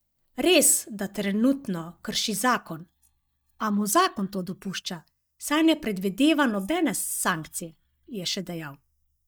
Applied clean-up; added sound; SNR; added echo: neural mask model DeepFilterNet 3.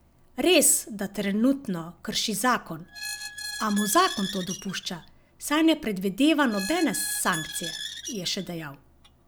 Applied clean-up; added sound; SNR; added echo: none; Squeak; 11 dB; none.